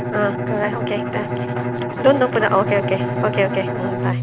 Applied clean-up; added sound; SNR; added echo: none; Bowed string instrument; 2 dB; none.